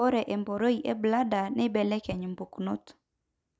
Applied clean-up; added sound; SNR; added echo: none; none; none; none.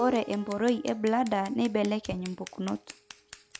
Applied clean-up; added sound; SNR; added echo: none; Keyboard (musical) + Scissors; 18 dB; none.